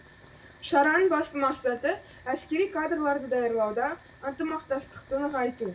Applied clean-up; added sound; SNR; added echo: none; Boiling; 18 dB; reverberation time 0.1 s.